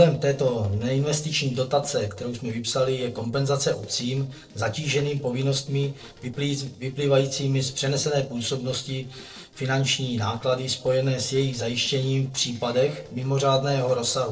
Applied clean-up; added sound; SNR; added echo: neural separator model SepFormer DNS4.